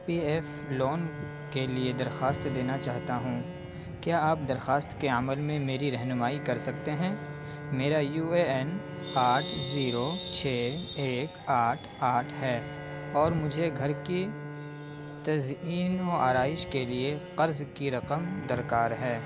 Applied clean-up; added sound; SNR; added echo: none; Bowed string instrument + Bowed string instrument; 10 dB; none.